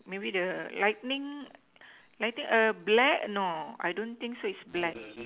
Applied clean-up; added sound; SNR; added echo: none; none; none; none.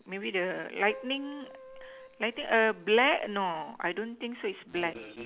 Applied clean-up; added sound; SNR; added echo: none; Keyboard (musical); 19 dB; none.